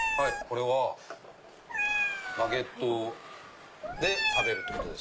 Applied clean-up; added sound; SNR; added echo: none; Meow; 1 dB; none.